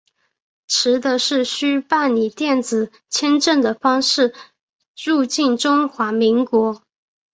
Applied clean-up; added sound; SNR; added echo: none; none; none; none.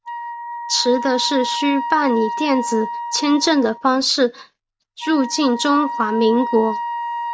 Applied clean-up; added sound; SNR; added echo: none; Wind instrument, woodwind instrument; 7 dB; none.